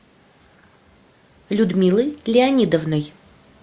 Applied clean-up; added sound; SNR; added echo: none; none; none; none.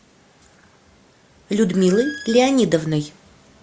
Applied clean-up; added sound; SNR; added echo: none; Squeak; 15 dB; none.